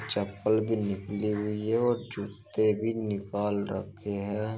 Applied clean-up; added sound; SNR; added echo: none; none; none; none.